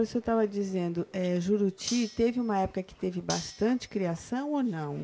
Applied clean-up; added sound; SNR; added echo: none; Cutlery, silverware; 14 dB; none.